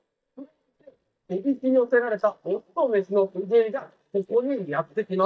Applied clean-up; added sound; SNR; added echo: neural mask model DeepFilterNet 3.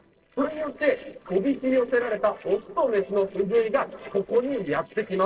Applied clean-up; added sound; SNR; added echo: neural separator model SepFormer DNS4.